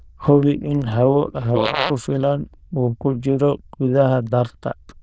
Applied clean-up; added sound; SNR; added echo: neural diffusion model UNIVERSE++.